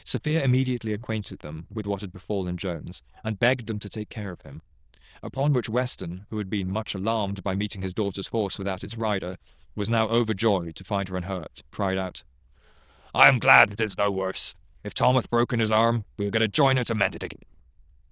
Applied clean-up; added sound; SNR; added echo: neural diffusion model UNIVERSE++.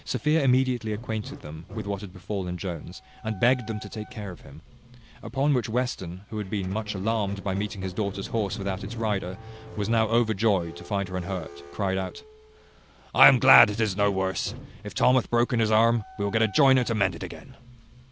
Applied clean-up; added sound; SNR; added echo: none; Squeak; 16 dB; none.